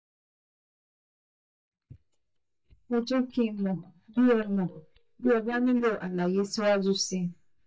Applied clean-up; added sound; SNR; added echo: neural mask model DeepFilterNet 3.